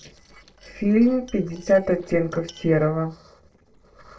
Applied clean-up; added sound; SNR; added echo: neural separator model SepFormer DNS4.